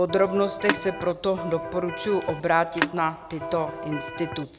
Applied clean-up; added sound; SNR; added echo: none; Electric guitar + Telephone; 7 dB; none.